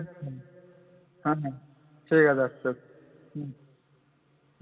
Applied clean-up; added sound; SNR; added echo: none; none; none; reverberation time 2.4 s.